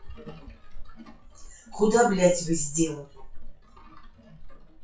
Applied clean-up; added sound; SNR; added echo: classical method WPE with log-MMSE.